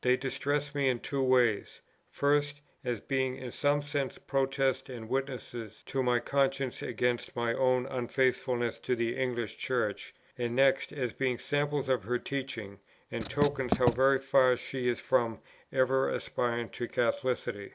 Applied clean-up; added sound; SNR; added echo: none; Writing; 3 dB; none.